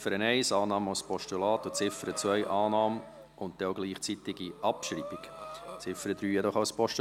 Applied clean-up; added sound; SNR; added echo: none; Breathing; 16 dB; none.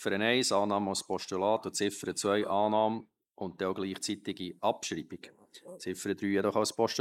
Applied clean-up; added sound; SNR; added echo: neural mask model Resemble Enhance denoiser.